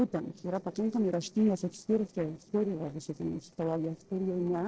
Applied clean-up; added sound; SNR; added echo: neural separator model SepFormer DNS4.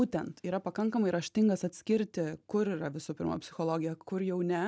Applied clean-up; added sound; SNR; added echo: none; none; none; none.